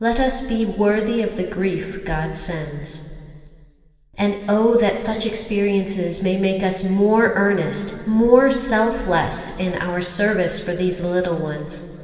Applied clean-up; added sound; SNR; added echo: none; none; none; reverberation time 2.4 s.